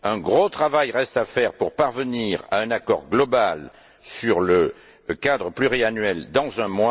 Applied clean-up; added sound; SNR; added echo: none; none; none; none.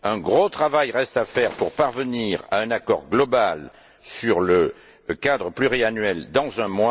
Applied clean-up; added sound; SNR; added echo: none; Gunshot, gunfire; 17 dB; none.